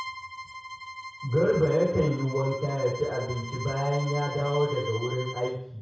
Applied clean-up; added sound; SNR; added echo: none; Bowed string instrument; 12 dB; reverberation time 0.6 s.